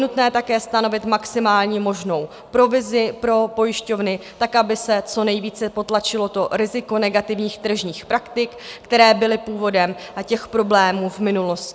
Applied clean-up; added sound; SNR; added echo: none; none; none; none.